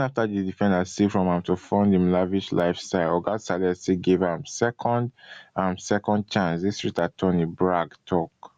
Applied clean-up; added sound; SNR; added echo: none; none; none; none.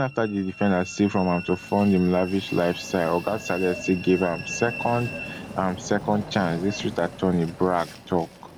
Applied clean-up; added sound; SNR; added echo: none; Train; 13 dB; none.